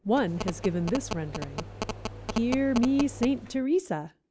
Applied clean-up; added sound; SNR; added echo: none; Telephone; 8 dB; none.